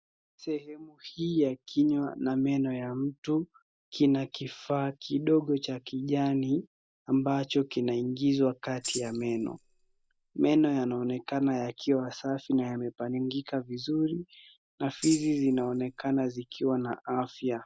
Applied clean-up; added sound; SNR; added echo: none; Tambourine; 14 dB; none.